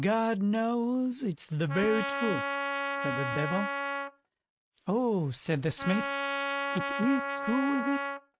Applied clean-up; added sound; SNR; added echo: neural mask model RNNoise.